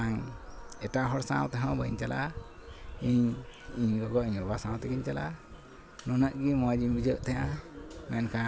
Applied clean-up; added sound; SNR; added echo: none; none; none; none.